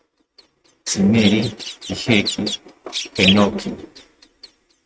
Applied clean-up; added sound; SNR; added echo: neural mask model RNNoise.